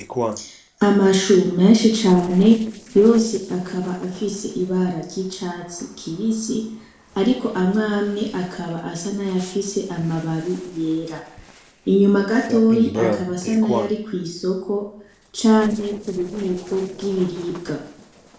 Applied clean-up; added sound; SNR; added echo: neural separator model SepFormer DNS4.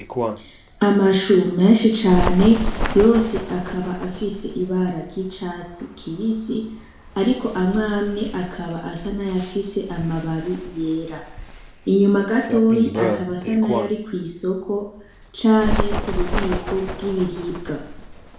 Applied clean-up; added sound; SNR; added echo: none; Bird; 7 dB; reverberation time 0.6 s.